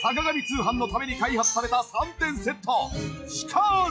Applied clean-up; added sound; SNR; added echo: classical method log-MMSE.